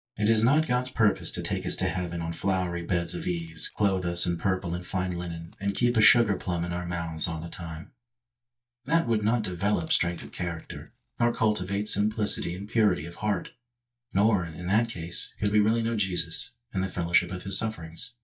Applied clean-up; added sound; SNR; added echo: neural mask model DeepFilterNet 3.